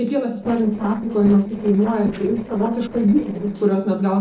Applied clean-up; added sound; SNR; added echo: neural separator model SepFormer DNS4.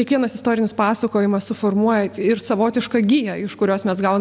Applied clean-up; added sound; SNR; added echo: none; none; none; none.